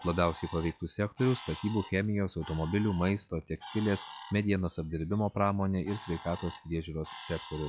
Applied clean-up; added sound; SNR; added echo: classical method log-MMSE.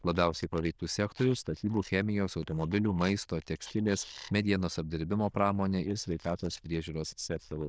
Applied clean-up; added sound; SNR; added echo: neural diffusion model UNIVERSE++.